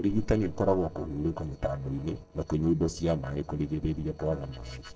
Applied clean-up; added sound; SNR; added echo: neural separator model SepFormer DNS4.